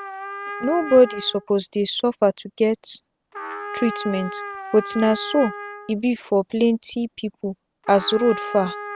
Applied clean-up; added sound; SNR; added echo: none; Trumpet; 12 dB; none.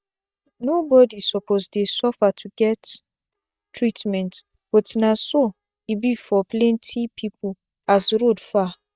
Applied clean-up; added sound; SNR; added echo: neural mask model DeepFilterNet 3.